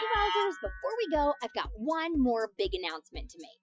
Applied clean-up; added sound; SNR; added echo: classical method Wiener filter.